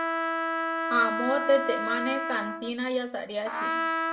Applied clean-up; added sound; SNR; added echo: none; Trumpet; 0 dB; reverberation time 0.2 s.